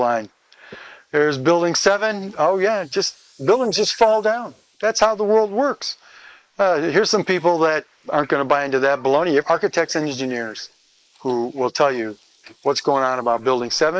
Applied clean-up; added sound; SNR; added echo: neural mask model Resemble Enhance denoiser.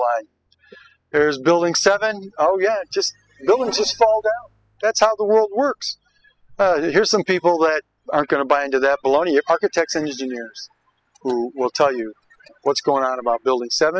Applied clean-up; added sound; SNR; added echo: classical method spectral subtraction.